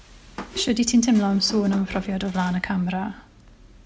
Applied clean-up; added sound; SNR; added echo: none; Squeak; 15 dB; none.